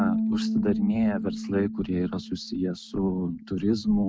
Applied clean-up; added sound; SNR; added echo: neural mask model RNNoise.